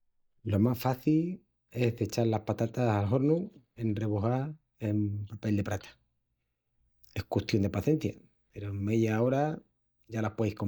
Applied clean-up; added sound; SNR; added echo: neural mask model DeepFilterNet 3.